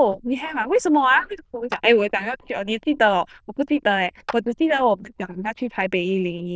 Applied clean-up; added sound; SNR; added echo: neural diffusion model UNIVERSE++.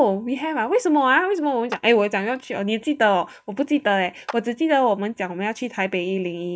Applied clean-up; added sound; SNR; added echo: neural mask model RNNoise.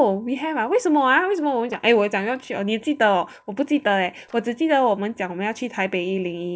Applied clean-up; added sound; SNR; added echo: neural separator model SepFormer DNS4.